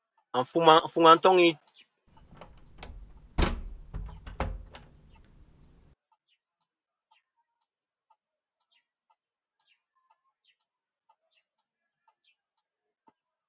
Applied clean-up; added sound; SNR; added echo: none; Slam; 6 dB; none.